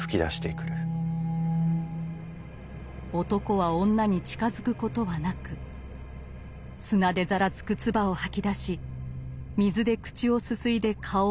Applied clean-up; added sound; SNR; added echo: none; none; none; none.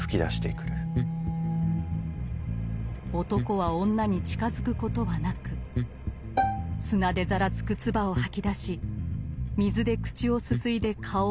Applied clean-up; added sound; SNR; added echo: none; Bass guitar + Bowed string instrument; 2 dB; none.